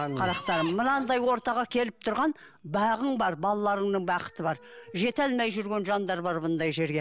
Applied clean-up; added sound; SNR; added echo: none; none; none; none.